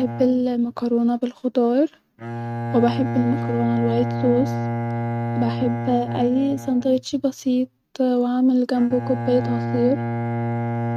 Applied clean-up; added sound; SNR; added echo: neural mask model RNNoise.